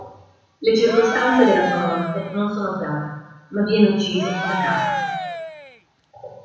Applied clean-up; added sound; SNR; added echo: none; Cheering; 5 dB; reverberation time 1.1 s.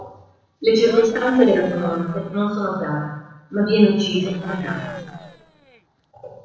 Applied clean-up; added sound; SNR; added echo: neural separator model SepFormer DNS4.